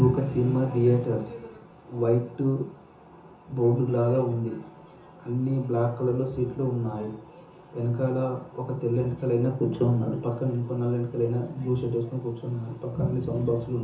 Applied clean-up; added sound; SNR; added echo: none; none; none; reverberation time 0.7 s.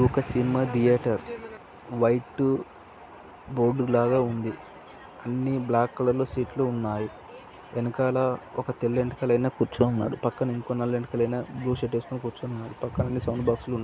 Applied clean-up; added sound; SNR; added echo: none; none; none; none.